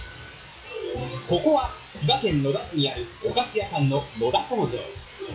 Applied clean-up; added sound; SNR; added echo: classical method WPE with log-MMSE.